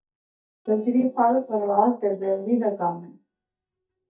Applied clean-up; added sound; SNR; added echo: neural mask model DeepFilterNet 3.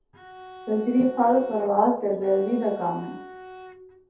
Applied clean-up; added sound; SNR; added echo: none; Bowed string instrument; 19 dB; reverberation time 0.5 s.